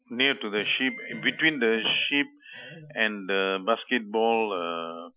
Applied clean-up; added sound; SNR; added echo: classical method Wiener filter.